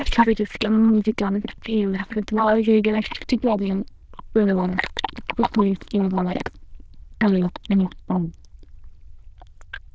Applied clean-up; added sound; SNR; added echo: neural diffusion model UNIVERSE++.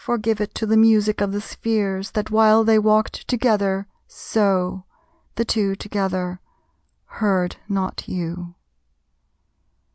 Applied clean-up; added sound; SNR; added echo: none; none; none; none.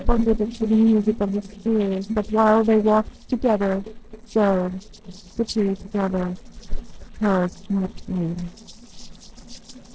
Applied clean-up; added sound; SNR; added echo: neural separator model SepFormer DNS4.